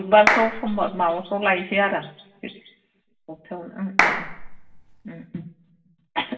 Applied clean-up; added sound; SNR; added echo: none; Clapping; 0 dB; reverberation time 0.6 s.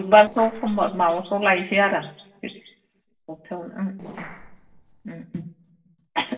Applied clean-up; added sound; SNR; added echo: neural separator model SepFormer DNS4.